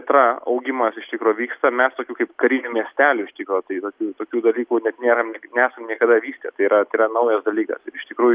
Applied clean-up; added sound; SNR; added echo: none; none; none; none.